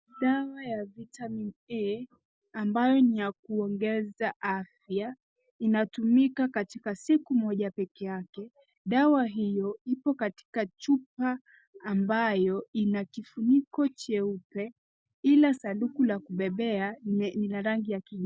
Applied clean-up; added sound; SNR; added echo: none; none; none; none.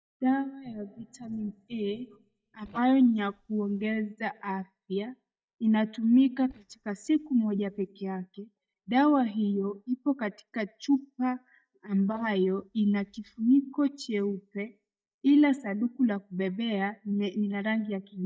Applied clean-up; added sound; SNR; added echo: neural mask model DeepFilterNet 3.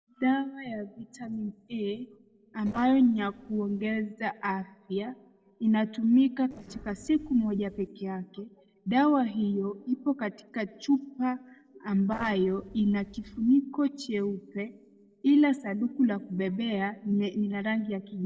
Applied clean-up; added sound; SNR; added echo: neural separator model SepFormer DNS4.